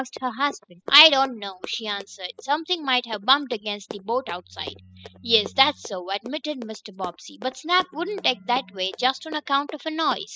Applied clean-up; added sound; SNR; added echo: classical method spectral subtraction.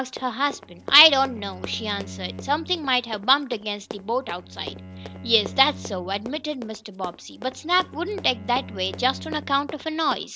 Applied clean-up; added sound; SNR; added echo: none; Run + Bowed string instrument; 14 dB; none.